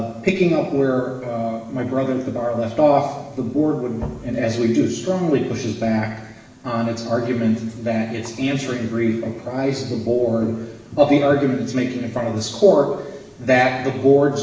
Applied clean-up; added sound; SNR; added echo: none; none; none; reverberation time 1.0 s.